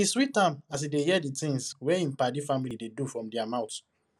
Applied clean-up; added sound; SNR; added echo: none; none; none; none.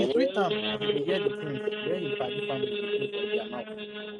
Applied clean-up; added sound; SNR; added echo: neural mask model RNNoise.